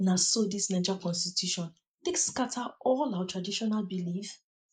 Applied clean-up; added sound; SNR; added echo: neural mask model Resemble Enhance denoiser.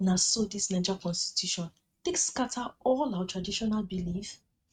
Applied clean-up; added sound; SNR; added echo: neural mask model RNNoise.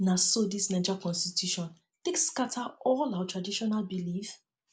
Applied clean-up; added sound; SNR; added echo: none; none; none; none.